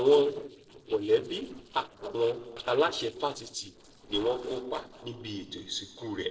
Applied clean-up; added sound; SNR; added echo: neural separator model SepFormer DNS4.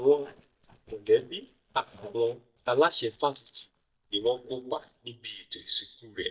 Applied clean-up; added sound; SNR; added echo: neural mask model DeepFilterNet 3.